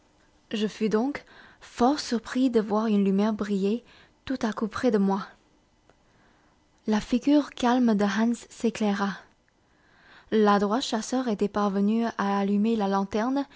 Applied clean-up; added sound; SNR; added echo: none; none; none; none.